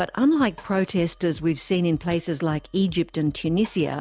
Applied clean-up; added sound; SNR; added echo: none; none; none; none.